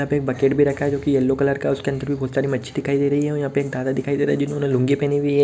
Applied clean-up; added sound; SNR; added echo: none; none; none; none.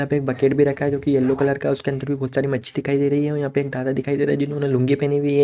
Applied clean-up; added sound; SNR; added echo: neural mask model RNNoise.